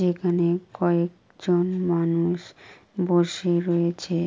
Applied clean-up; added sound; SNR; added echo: none; none; none; none.